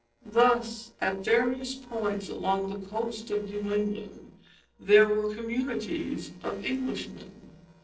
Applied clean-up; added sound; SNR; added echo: neural separator model SepFormer DNS4.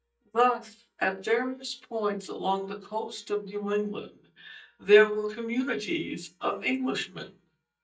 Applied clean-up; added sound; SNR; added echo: neural mask model DeepFilterNet 3.